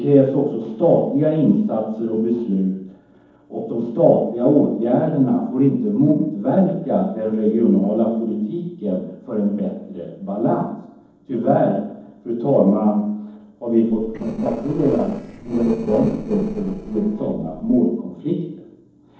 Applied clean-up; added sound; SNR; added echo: neural separator model SepFormer DNS4.